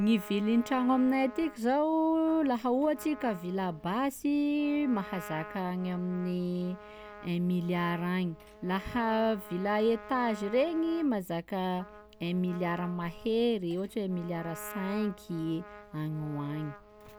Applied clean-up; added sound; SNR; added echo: none; Trumpet; 17 dB; none.